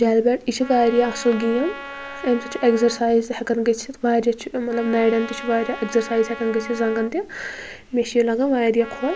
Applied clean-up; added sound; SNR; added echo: none; Trumpet; 16 dB; none.